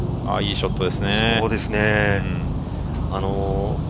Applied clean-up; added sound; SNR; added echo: none; none; none; none.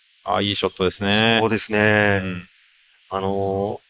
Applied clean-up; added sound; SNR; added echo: neural mask model Resemble Enhance denoiser.